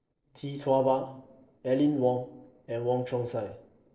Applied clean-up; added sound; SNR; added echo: neural separator model SepFormer DNS4.